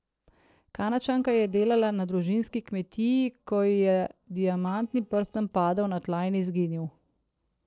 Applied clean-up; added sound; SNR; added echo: neural separator model SepFormer DNS4.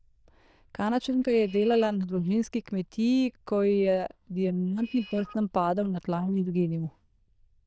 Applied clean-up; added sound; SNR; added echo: neural diffusion model UNIVERSE++.